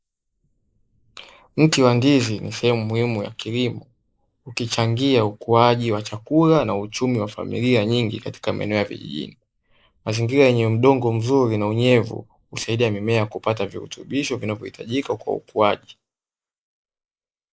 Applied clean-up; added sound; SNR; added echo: neural mask model Resemble Enhance denoiser.